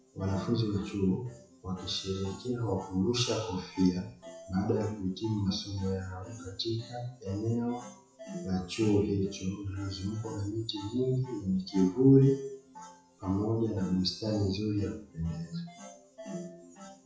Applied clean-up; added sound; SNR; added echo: classical method WPE with log-MMSE.